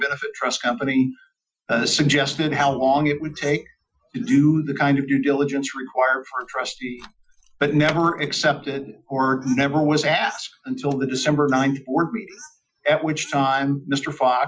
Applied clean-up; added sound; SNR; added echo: classical method Wiener filter.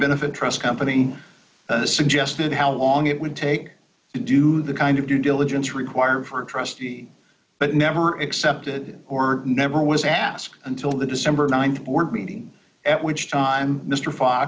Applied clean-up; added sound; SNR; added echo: none; none; none; none.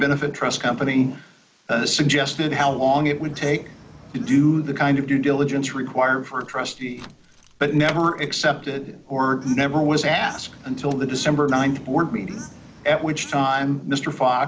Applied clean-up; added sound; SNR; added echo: none; Door / Car + Bird / Fowl; 19 dB; none.